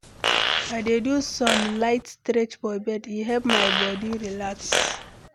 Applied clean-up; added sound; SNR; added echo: none; Fart; 1 dB; none.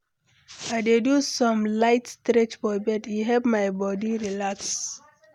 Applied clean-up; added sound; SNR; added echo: none; none; none; none.